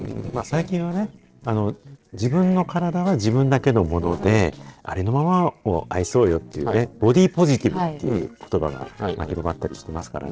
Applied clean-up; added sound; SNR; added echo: neural separator model SepFormer DNS4.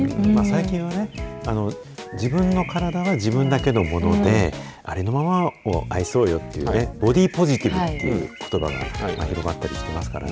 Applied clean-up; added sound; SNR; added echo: none; Bird; 20 dB; none.